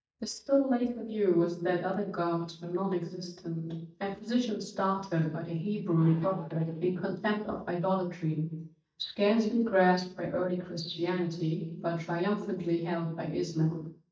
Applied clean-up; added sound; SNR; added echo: neural mask model DeepFilterNet 3.